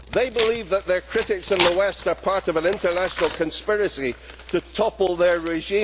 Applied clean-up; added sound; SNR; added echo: none; Tearing; 10 dB; none.